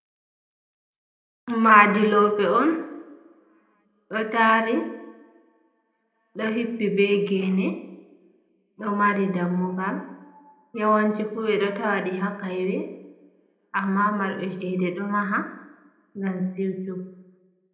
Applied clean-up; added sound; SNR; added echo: none; none; none; reverberation time 0.8 s.